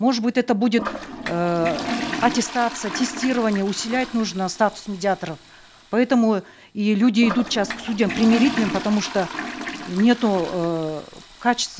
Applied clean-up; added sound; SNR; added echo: none; Toilet flush; 11 dB; none.